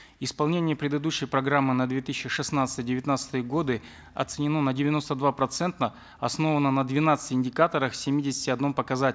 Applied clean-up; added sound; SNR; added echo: none; none; none; none.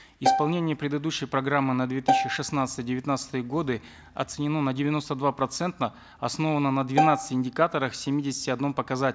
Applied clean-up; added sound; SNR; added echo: none; Bowed string instrument; 0 dB; none.